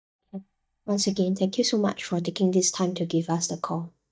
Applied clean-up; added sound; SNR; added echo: neural mask model DeepFilterNet 3.